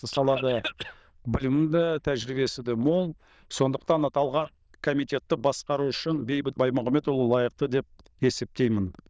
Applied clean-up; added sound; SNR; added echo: neural diffusion model UNIVERSE++.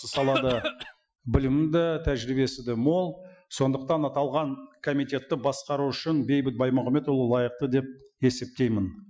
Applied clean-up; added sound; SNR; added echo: classical method Wiener filter.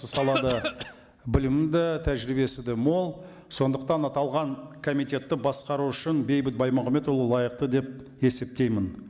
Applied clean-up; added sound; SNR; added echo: none; Cough; 6 dB; none.